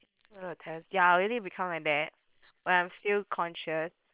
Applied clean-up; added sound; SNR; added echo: neural separator model SepFormer WHAM!.